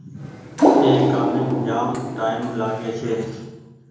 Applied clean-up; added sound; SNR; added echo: none; Water; -4 dB; reverberation time 0.9 s.